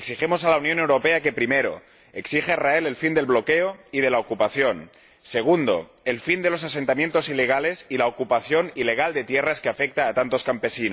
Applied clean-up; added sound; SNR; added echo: none; none; none; none.